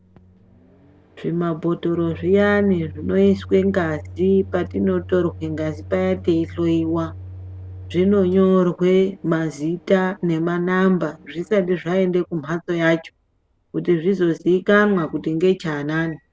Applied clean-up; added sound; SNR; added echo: none; Microwave oven; 18 dB; none.